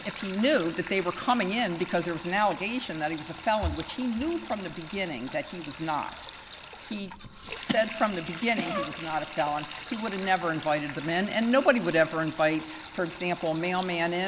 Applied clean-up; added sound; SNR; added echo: none; Sink (filling or washing); 13 dB; none.